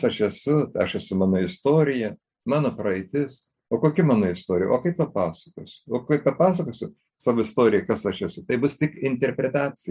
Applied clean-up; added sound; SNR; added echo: none; none; none; none.